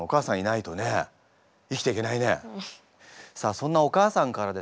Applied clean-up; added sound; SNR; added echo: none; none; none; none.